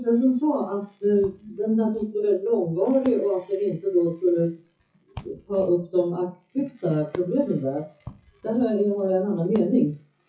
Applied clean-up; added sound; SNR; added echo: classical method WPE with log-MMSE.